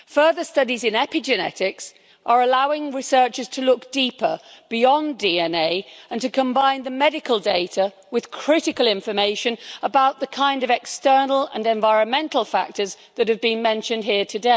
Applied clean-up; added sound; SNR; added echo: none; none; none; none.